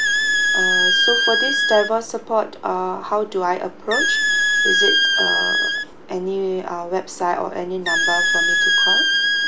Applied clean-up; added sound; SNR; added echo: none; Squeak; -5 dB; none.